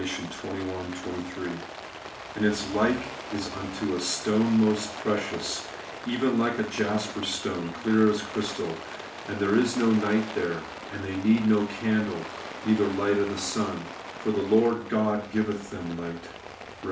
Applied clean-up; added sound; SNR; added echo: none; Rain; 12 dB; reverberation time 0.4 s.